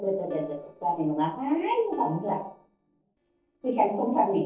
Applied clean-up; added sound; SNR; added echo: neural separator model SepFormer DNS4.